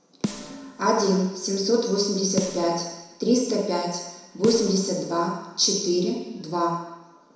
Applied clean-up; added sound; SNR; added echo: none; Snare drum; 13 dB; reverberation time 1.0 s.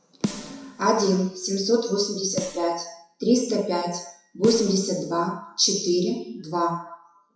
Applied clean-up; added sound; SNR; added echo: classical method WPE with log-MMSE.